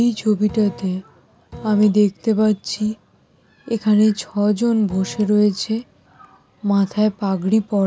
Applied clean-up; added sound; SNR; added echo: none; Printer; 16 dB; none.